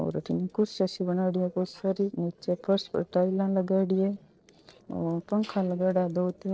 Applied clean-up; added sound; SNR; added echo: neural separator model SepFormer DNS4.